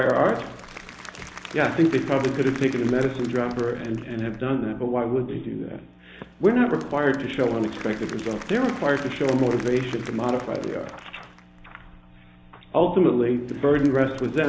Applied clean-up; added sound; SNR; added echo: none; Applause / Crowd; 19 dB; none.